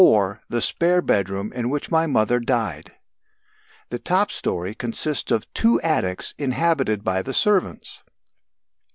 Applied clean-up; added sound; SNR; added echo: none; none; none; none.